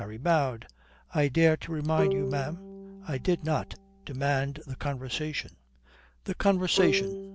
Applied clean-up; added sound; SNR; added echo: none; Bowed string instrument; 8 dB; none.